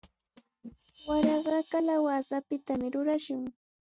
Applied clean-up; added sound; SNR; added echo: neural mask model RNNoise.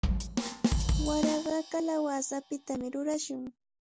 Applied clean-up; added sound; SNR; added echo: none; Bass drum / Drum kit; 0 dB; none.